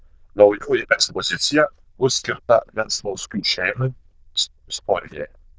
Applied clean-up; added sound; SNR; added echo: neural diffusion model UNIVERSE++.